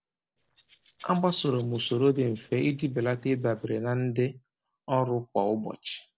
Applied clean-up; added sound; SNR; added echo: neural separator model SepFormer DNS4.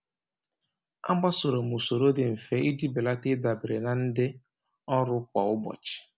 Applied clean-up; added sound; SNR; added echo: none; none; none; none.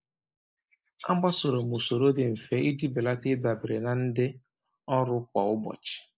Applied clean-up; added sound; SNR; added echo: neural mask model Resemble Enhance denoiser.